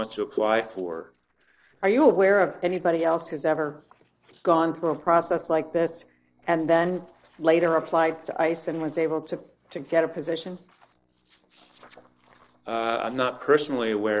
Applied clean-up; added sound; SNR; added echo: neural separator model SepFormer DNS4.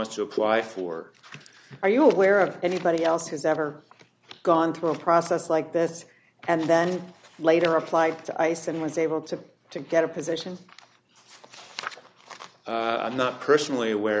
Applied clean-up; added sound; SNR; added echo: none; none; none; none.